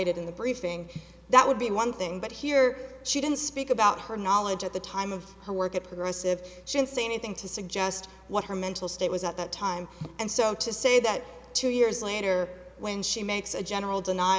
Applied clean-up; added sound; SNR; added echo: none; none; none; none.